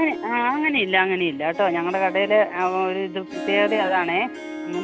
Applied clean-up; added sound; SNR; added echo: none; Harp; 11 dB; none.